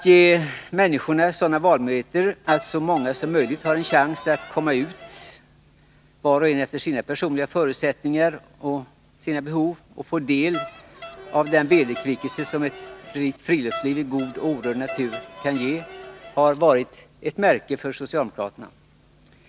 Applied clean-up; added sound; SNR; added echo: none; Crowd; 14 dB; none.